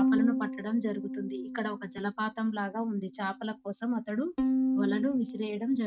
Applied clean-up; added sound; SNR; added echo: neural mask model RNNoise.